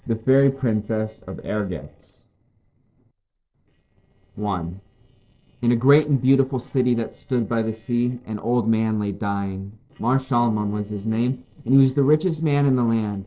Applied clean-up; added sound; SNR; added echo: neural separator model SepFormer DNS4.